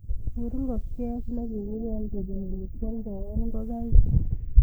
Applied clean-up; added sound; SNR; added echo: neural mask model Resemble Enhance denoiser.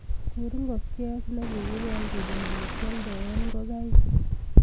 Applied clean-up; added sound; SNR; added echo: none; Waves, surf; 11 dB; none.